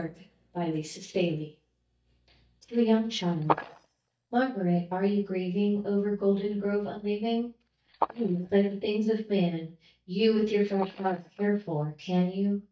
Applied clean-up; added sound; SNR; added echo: neural mask model DeepFilterNet 3.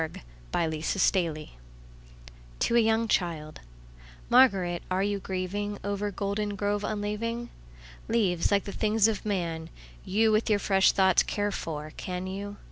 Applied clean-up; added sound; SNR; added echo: none; none; none; none.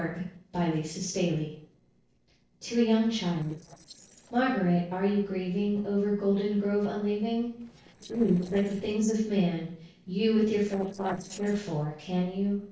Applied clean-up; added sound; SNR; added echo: neural separator model SepFormer DNS4.